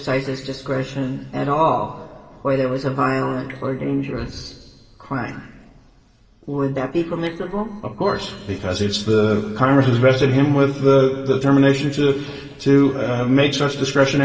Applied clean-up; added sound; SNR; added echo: neural separator model SepFormer DNS4.